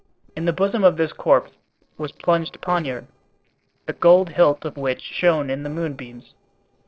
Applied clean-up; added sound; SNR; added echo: neural separator model SepFormer DNS4.